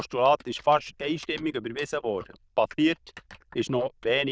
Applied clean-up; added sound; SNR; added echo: neural diffusion model UNIVERSE++.